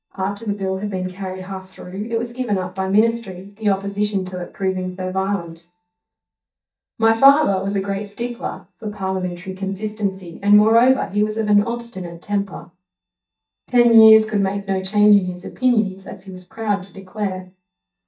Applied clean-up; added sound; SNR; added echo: neural mask model DeepFilterNet 3.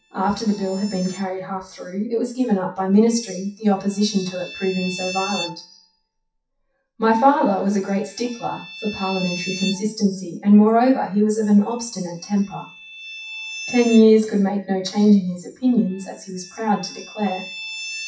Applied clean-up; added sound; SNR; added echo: classical method WPE with log-MMSE.